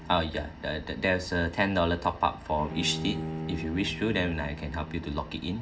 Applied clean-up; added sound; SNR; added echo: none; Bowed string instrument; 10 dB; reverberation time 0.4 s.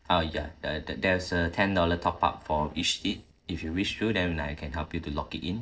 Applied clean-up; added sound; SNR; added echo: neural separator model SepFormer DNS4.